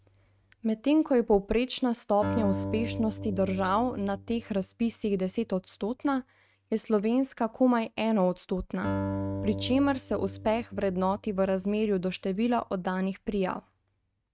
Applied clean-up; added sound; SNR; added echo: neural mask model RNNoise.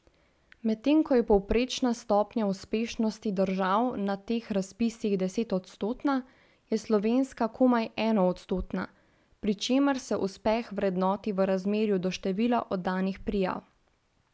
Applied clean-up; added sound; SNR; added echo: none; none; none; none.